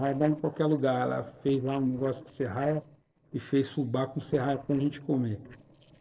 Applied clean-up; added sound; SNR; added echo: neural separator model SepFormer DNS4.